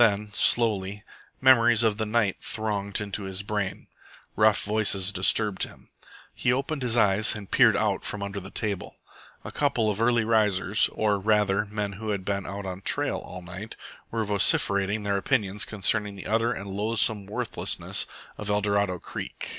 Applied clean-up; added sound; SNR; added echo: none; none; none; none.